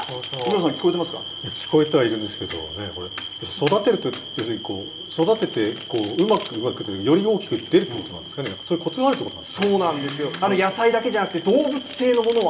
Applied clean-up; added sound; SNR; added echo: none; Domestic sounds, home sounds; 20 dB; reverberation time 1.7 s.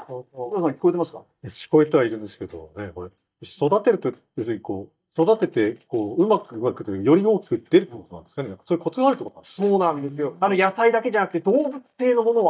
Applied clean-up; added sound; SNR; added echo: neural mask model DeepFilterNet 3.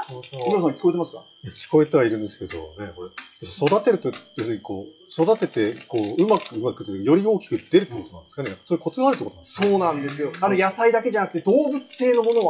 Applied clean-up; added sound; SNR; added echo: classical method WPE with log-MMSE.